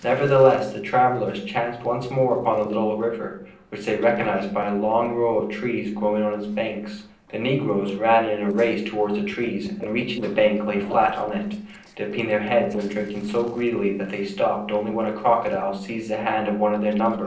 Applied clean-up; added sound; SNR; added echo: neural separator model SepFormer DNS4.